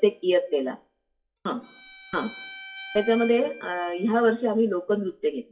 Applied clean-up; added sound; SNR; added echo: classical method WPE with log-MMSE.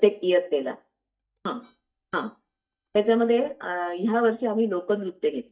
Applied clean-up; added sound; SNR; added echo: neural mask model DeepFilterNet 3.